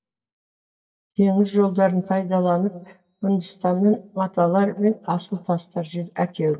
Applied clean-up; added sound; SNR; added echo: neural mask model DeepFilterNet 3.